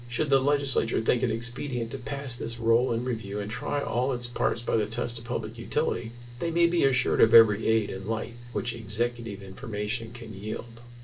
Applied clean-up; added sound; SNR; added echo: none; Mechanical fan; 15 dB; reverberation time 0.2 s.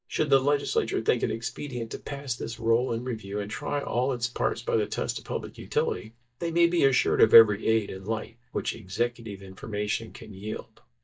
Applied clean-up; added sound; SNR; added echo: neural mask model DeepFilterNet 3.